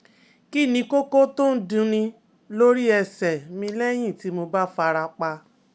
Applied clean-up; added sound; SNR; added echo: none; none; none; none.